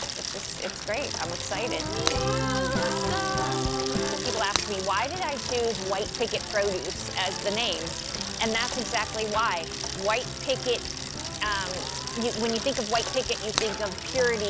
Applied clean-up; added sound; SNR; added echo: none; Bicycle + Shatter; 5 dB; none.